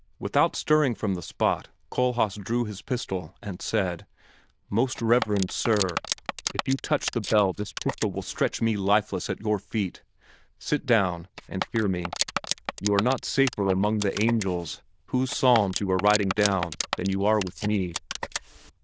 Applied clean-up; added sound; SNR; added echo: neural diffusion model UNIVERSE++.